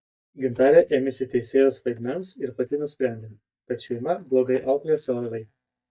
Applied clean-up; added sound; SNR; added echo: neural mask model DeepFilterNet 3.